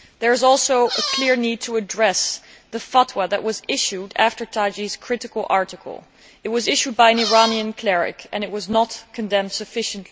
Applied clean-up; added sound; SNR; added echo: none; Squeak; 5 dB; none.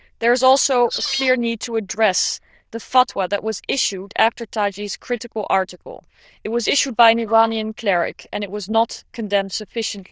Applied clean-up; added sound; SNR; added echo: neural diffusion model UNIVERSE++.